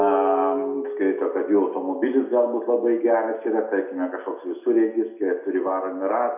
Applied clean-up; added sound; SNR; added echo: none; Keyboard (musical); 10 dB; reverberation time 0.5 s.